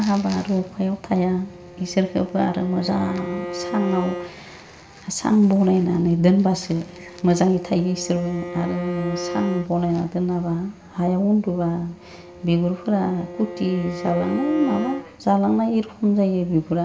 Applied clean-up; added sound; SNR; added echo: none; Bowed string instrument; 13 dB; reverberation time 1.5 s.